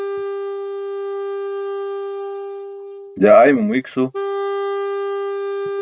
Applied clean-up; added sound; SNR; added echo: neural mask model RNNoise.